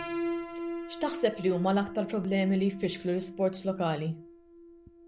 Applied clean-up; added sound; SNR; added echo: none; Piano; 9 dB; none.